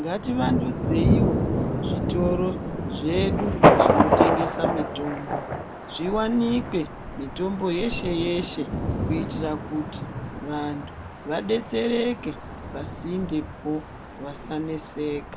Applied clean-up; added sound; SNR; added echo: none; Thunder; -3 dB; none.